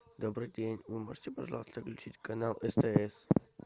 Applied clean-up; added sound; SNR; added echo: none; none; none; none.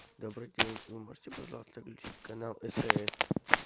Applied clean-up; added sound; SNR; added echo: none; Walk, footsteps; -5 dB; none.